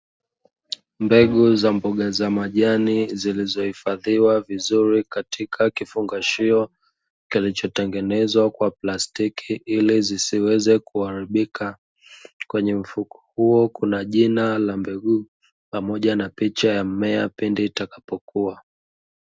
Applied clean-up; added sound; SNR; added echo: none; Bowed string instrument; 17 dB; none.